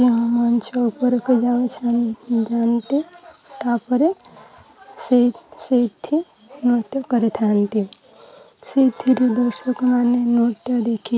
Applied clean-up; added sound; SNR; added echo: none; none; none; none.